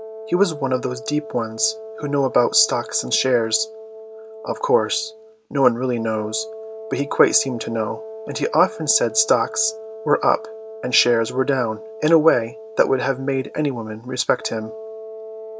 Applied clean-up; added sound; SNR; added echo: none; Wind instrument, woodwind instrument; 14 dB; none.